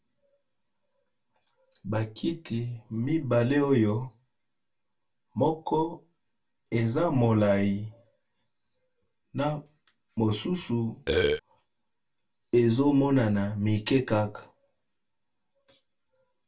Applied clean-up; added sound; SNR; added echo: none; Burping, eructation; -5 dB; reverberation time 0.2 s.